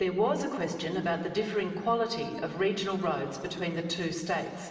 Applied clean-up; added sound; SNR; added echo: none; none; none; reverberation time 2.7 s.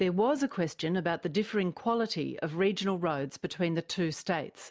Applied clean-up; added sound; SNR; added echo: none; none; none; none.